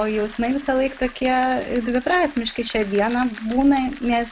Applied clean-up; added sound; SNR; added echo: none; Bicycle; 20 dB; none.